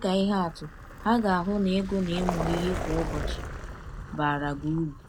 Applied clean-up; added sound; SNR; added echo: none; Vehicle; 7 dB; none.